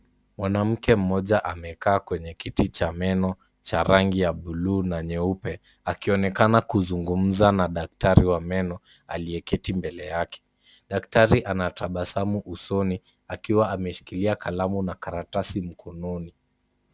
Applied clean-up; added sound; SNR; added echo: none; none; none; none.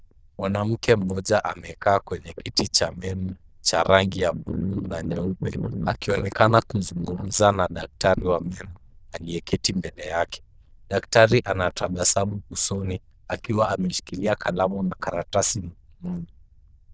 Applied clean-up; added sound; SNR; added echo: neural diffusion model UNIVERSE++.